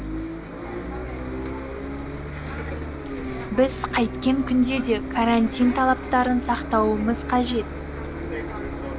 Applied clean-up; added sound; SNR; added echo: none; Bus; 6 dB; none.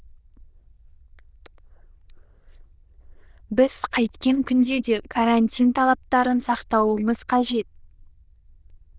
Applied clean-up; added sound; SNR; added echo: neural diffusion model UNIVERSE++.